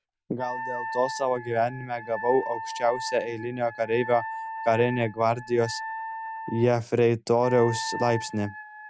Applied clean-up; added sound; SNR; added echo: none; Wind instrument, woodwind instrument; 10 dB; none.